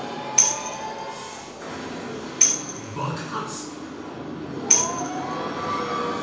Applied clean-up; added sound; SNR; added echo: none; Tambourine; -5 dB; reverberation time 1.0 s.